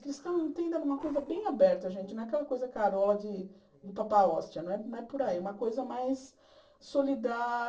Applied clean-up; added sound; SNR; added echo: neural separator model SepFormer DNS4.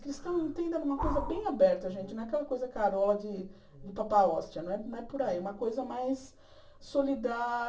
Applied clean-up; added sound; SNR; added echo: none; Breathing; 9 dB; reverberation time 0.3 s.